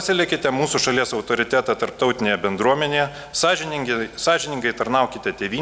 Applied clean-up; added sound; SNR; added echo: none; none; none; none.